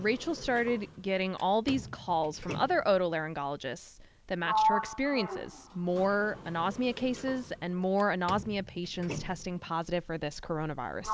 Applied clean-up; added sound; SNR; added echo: none; Sliding door; 8 dB; none.